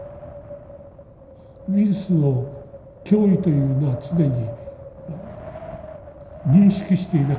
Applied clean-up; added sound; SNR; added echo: none; Wind; 15 dB; reverberation time 0.9 s.